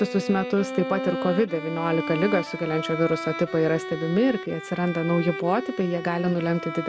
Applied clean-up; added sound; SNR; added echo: none; Bowed string instrument; 8 dB; none.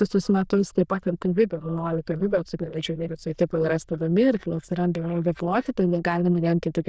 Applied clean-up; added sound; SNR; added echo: neural diffusion model UNIVERSE++.